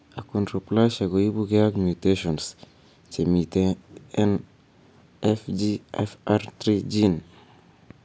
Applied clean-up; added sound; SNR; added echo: none; none; none; none.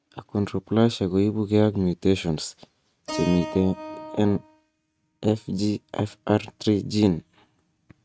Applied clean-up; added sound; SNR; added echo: neural mask model RNNoise.